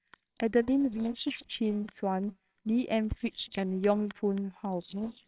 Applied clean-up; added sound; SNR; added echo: neural separator model SepFormer WHAMR!.